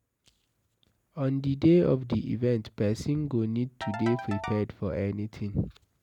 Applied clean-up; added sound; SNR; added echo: none; Ringtone / Keyboard (musical); 12 dB; none.